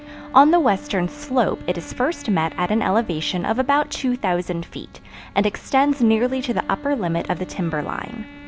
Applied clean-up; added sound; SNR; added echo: none; Wind instrument, woodwind instrument; 18 dB; none.